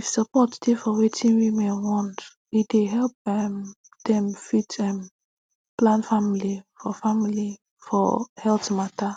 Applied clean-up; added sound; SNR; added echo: none; none; none; none.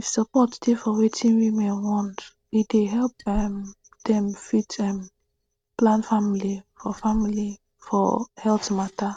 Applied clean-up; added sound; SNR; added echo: neural mask model RNNoise.